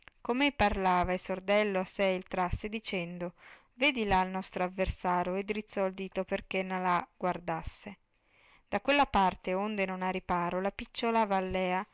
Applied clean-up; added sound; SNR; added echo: none; none; none; none.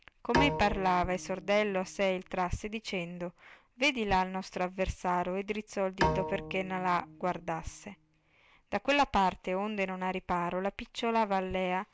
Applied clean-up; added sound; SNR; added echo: none; Bowed string instrument; 6 dB; none.